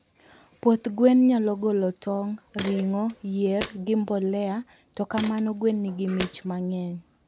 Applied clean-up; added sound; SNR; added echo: none; Walk, footsteps; 14 dB; none.